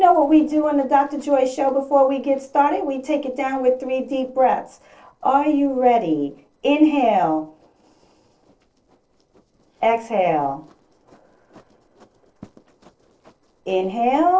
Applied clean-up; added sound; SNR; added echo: neural separator model SepFormer DNS4.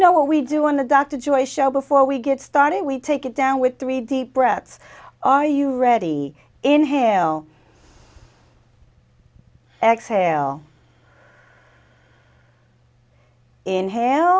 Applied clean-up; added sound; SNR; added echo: none; none; none; none.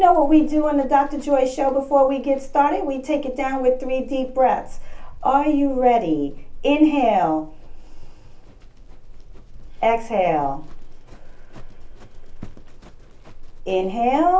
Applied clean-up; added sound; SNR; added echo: none; Livestock, farm animals, working animals; 11 dB; reverberation time 0.3 s.